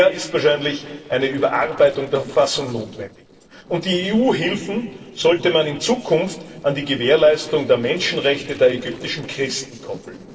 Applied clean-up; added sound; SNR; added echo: neural separator model SepFormer DNS4.